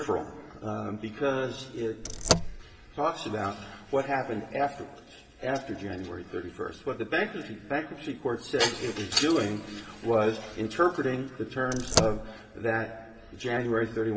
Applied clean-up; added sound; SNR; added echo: none; Car; -3 dB; reverberation time 2.1 s.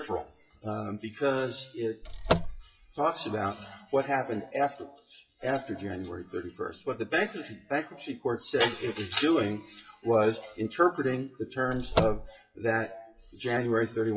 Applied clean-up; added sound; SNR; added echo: classical method WPE with log-MMSE.